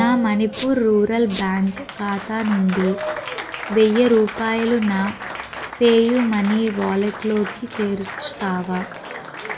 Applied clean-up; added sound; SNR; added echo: none; Squeak + Applause; 10 dB; none.